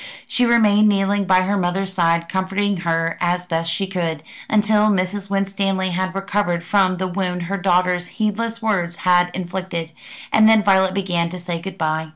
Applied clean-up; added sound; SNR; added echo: none; none; none; none.